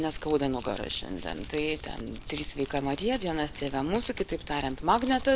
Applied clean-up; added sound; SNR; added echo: none; Crumpling, crinkling; 10 dB; none.